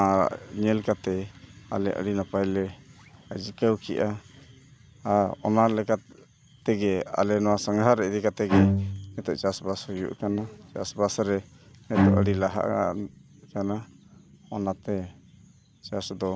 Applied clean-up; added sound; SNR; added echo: none; Bowed string instrument; -1 dB; none.